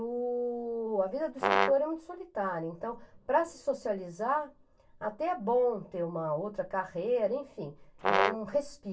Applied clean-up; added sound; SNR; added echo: none; Brass instrument; -2 dB; reverberation time 0.1 s.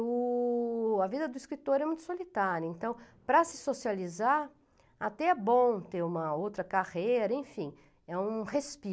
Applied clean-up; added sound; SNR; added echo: none; none; none; none.